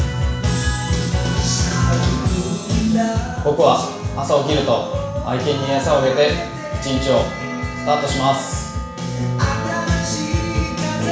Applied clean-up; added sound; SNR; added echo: none; Wind instrument, woodwind instrument; 16 dB; reverberation time 0.7 s.